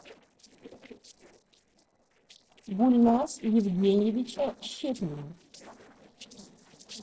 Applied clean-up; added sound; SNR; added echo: neural separator model SepFormer DNS4.